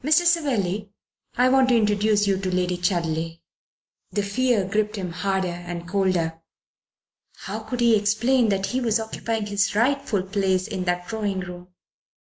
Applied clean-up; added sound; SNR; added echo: neural mask model Resemble Enhance denoiser.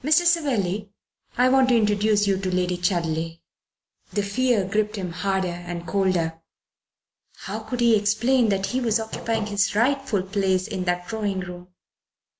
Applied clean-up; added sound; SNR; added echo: none; Hammer; 12 dB; none.